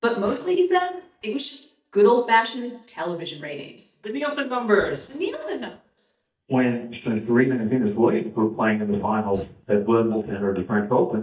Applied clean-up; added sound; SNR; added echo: neural mask model DeepFilterNet 3.